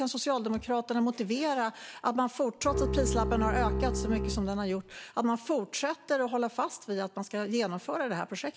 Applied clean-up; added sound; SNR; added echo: none; Bowed string instrument; 1 dB; none.